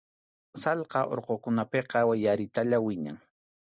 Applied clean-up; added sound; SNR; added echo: none; none; none; none.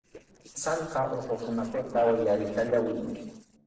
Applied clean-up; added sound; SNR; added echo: neural separator model SepFormer DNS4.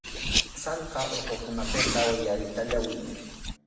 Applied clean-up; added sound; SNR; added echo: none; Car; 0 dB; reverberation time 1.1 s.